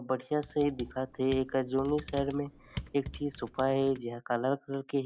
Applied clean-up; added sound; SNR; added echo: none; Computer keyboard; 14 dB; none.